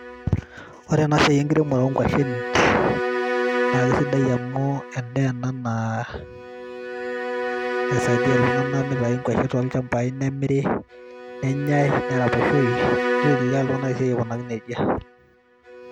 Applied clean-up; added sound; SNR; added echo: none; Bowed string instrument; 4 dB; none.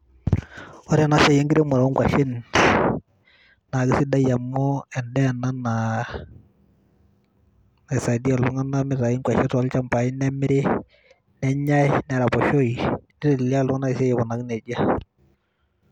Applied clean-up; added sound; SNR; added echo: none; none; none; none.